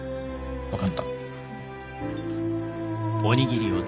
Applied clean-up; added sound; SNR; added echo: none; none; none; none.